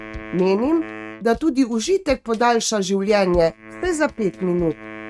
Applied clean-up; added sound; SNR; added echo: neural mask model RNNoise.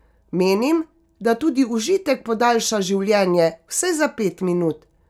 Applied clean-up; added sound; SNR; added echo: none; none; none; none.